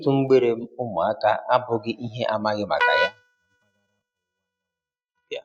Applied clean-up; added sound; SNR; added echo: neural mask model RNNoise.